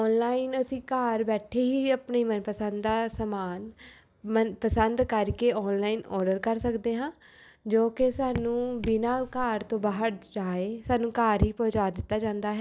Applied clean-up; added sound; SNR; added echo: none; Raindrop / Drip; 11 dB; none.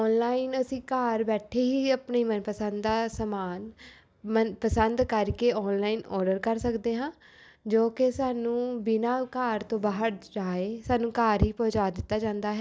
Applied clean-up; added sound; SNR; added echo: none; none; none; none.